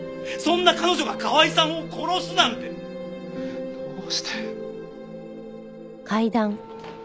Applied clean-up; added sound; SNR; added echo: none; none; none; none.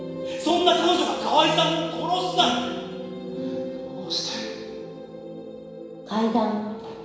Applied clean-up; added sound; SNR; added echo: none; none; none; reverberation time 1.0 s.